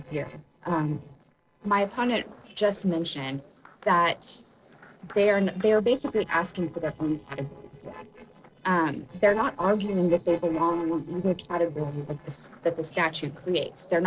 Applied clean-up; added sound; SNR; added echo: neural separator model SepFormer DNS4.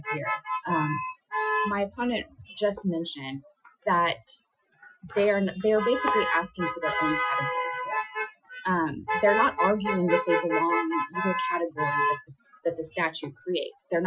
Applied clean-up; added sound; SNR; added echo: classical method Wiener filter.